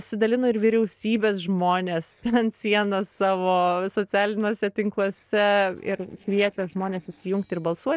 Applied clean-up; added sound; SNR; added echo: neural separator model SepFormer DNS4.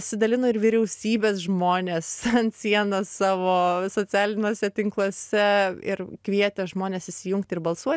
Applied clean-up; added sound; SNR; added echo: none; none; none; none.